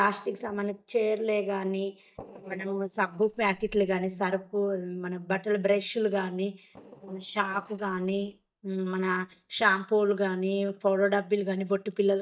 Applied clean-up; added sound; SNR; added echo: neural mask model DeepFilterNet 3.